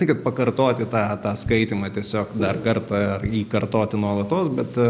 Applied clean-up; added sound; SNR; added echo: none; none; none; none.